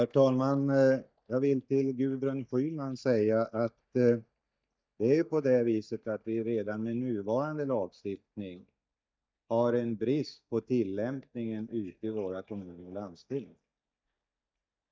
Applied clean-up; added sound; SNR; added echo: neural mask model DeepFilterNet 3.